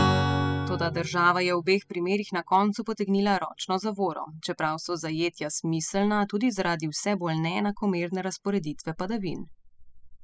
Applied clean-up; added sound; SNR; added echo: classical method spectral subtraction.